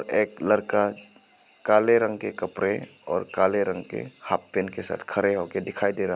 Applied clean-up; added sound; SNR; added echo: none; none; none; none.